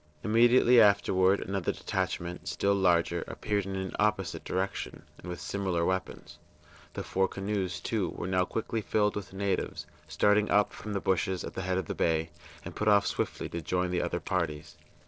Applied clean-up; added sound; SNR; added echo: neural separator model SepFormer DNS4.